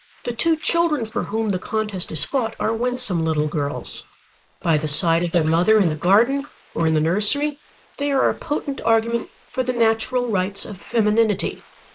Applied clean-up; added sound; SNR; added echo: neural mask model Resemble Enhance denoiser.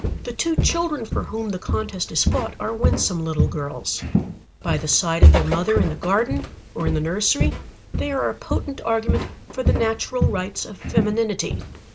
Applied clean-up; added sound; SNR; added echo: none; Walk, footsteps; -2 dB; none.